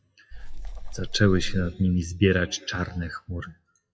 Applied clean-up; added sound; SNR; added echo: classical method WPE with log-MMSE.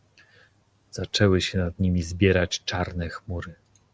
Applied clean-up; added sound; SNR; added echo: none; none; none; none.